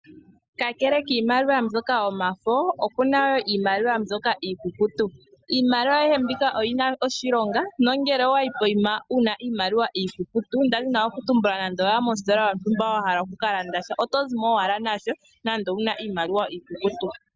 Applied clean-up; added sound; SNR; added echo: none; none; none; none.